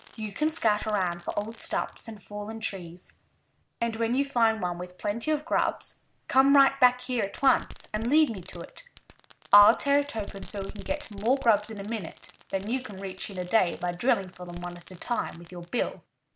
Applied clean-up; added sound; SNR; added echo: none; Fireworks; 18 dB; none.